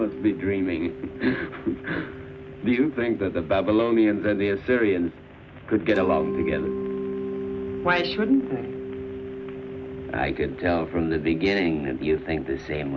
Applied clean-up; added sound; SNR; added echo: none; Mallet percussion; 9 dB; none.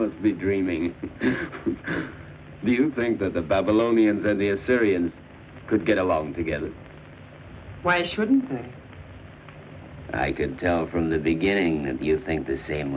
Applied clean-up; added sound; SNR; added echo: none; none; none; none.